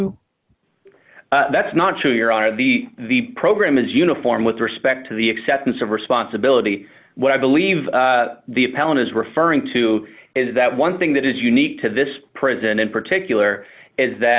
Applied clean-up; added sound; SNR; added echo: none; none; none; none.